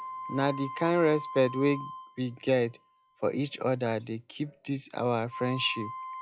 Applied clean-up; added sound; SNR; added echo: classical method log-MMSE.